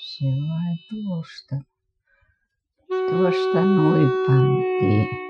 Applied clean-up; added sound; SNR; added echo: classical method Wiener filter.